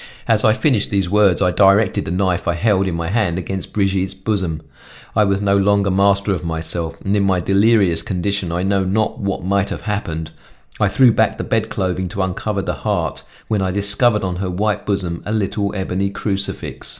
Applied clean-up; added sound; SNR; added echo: neural mask model Resemble Enhance denoiser.